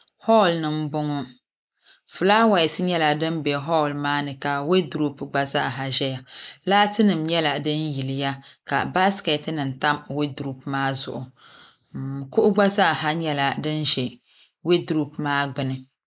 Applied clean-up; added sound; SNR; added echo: neural mask model Resemble Enhance denoiser.